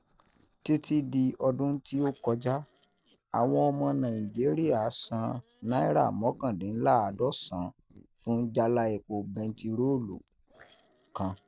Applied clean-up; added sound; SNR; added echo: neural separator model SepFormer DNS4.